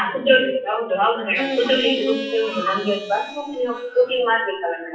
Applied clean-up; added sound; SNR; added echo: classical method WPE with log-MMSE.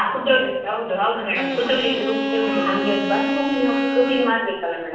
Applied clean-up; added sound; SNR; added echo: none; Bowed string instrument; 2 dB; reverberation time 0.7 s.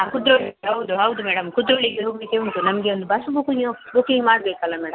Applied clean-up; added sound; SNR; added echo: none; none; none; none.